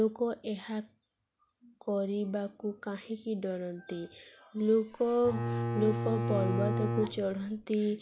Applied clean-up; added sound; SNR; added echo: none; Bowed string instrument; 1 dB; none.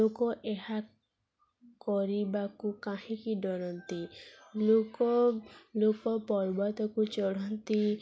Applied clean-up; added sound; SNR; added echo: none; none; none; none.